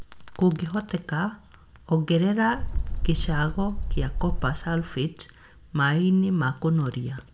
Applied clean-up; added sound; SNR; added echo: none; Bird; 6 dB; reverberation time 0.3 s.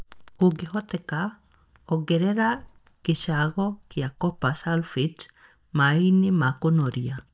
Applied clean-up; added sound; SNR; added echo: neural mask model DeepFilterNet 3.